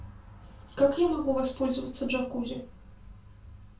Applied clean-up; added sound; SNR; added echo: none; none; none; reverberation time 0.2 s.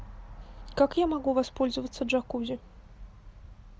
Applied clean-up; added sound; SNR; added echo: none; none; none; none.